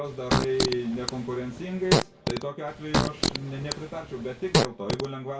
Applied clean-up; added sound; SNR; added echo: none; Fart; -3 dB; reverberation time 0.2 s.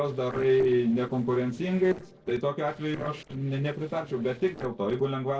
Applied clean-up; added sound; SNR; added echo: neural separator model SepFormer DNS4.